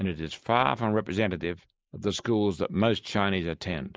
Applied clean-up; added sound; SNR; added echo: neural mask model Resemble Enhance denoiser.